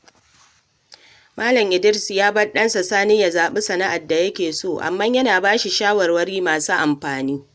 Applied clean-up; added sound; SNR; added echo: none; none; none; none.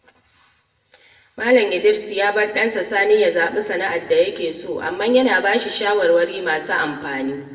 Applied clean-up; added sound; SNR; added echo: none; none; none; reverberation time 1.5 s.